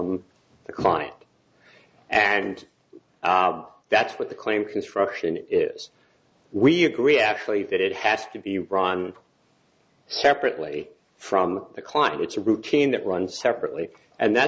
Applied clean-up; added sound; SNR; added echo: none; none; none; none.